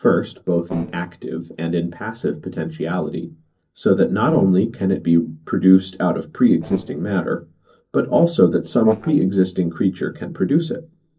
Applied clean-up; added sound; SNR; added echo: neural separator model SepFormer DNS4.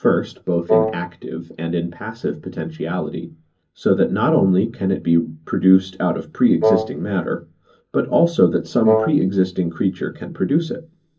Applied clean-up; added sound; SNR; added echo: none; Wind instrument, woodwind instrument; 0 dB; reverberation time 0.4 s.